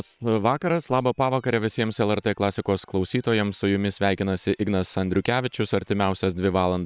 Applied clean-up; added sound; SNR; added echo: neural separator model SepFormer WHAM!.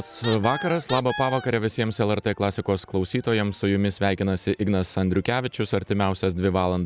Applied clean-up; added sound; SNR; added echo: none; Squeak; 11 dB; none.